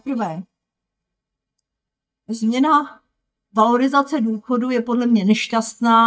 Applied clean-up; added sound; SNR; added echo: neural mask model DeepFilterNet 3.